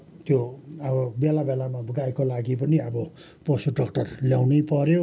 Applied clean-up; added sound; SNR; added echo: none; none; none; none.